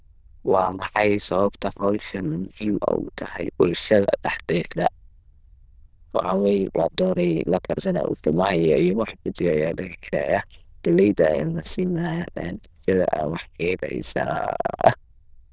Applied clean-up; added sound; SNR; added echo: neural diffusion model UNIVERSE++.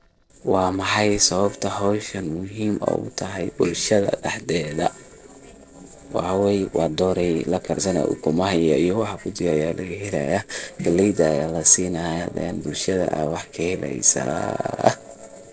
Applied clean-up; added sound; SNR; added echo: neural separator model SepFormer DNS4.